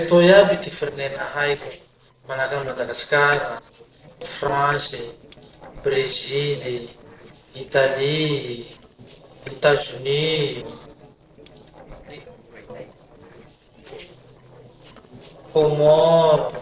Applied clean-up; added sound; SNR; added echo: neural separator model SepFormer DNS4.